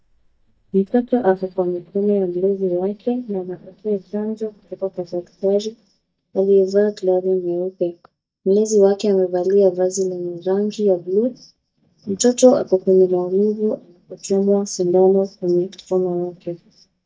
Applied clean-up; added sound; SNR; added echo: neural mask model DeepFilterNet 3.